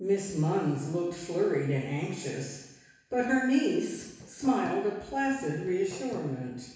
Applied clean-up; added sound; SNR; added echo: none; Hammer; 18 dB; reverberation time 1.1 s.